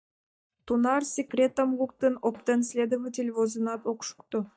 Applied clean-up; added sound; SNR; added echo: neural mask model DeepFilterNet 3.